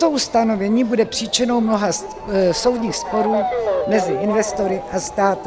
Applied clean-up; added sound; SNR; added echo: none; Motor vehicle (road) / Siren; 6 dB; none.